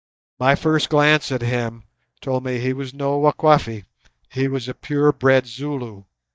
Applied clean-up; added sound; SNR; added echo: neural mask model DeepFilterNet 3.